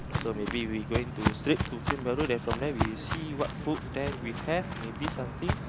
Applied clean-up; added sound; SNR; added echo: none; Walk, footsteps; 1 dB; none.